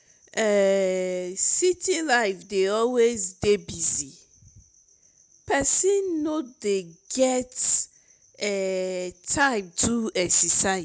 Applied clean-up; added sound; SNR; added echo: none; none; none; none.